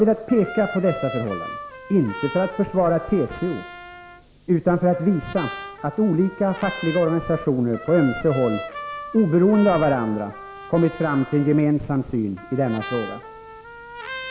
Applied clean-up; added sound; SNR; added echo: none; Trumpet; 14 dB; none.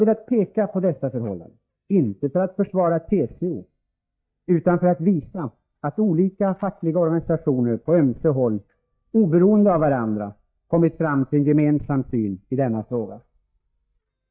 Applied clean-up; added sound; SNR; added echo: neural mask model DeepFilterNet 3.